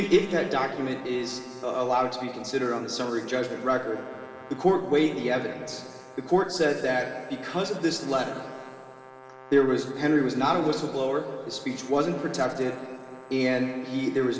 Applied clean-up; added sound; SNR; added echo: none; Brass instrument; 20 dB; reverberation time 2.6 s.